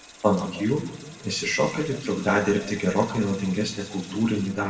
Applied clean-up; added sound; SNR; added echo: none; Sink (filling or washing) / Water tap, faucet; 19 dB; reverberation time 0.9 s.